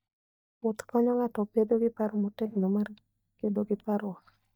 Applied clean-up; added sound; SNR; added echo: neural mask model DeepFilterNet 3.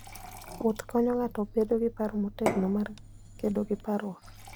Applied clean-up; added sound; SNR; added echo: none; Fill (with liquid) / Glass / Water; 10 dB; none.